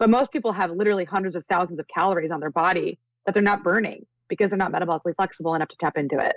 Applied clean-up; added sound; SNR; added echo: neural mask model Resemble Enhance denoiser.